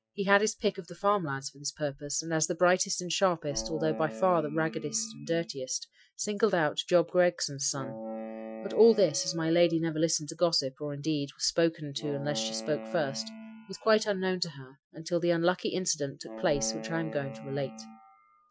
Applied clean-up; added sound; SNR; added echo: classical method Wiener filter.